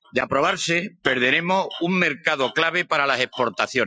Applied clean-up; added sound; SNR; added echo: classical method Wiener filter.